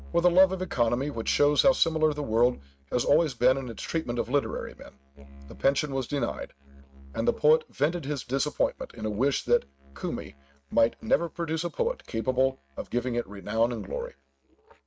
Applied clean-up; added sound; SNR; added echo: neural mask model RNNoise.